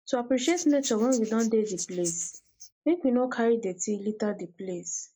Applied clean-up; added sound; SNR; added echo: neural mask model Resemble Enhance denoiser.